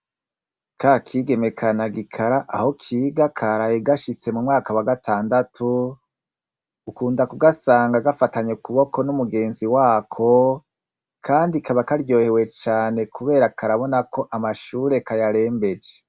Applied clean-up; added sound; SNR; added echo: none; none; none; none.